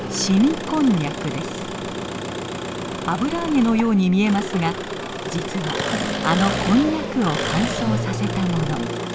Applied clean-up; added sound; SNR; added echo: none; Engine; 6 dB; none.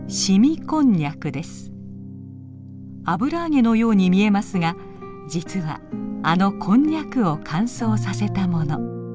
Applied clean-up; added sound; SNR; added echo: none; none; none; none.